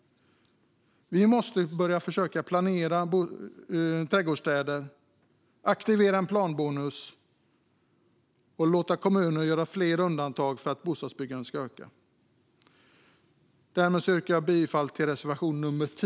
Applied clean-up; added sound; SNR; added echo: none; none; none; none.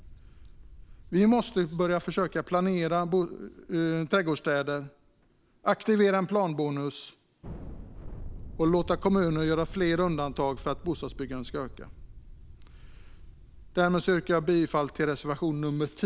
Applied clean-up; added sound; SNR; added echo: none; Thunder; 16 dB; none.